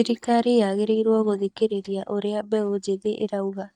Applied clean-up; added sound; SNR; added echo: neural mask model DeepFilterNet 3.